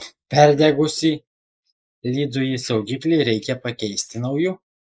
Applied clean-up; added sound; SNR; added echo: neural mask model Resemble Enhance denoiser.